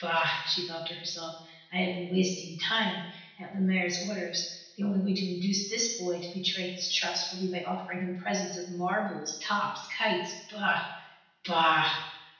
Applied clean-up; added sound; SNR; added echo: none; none; none; reverberation time 0.9 s.